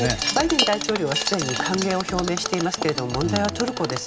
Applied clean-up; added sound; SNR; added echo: none; Wind chime + Mechanisms; 4 dB; none.